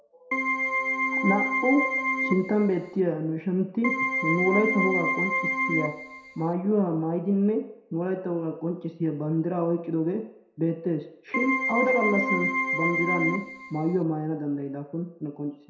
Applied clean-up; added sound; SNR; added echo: none; Keyboard (musical); 0 dB; reverberation time 0.6 s.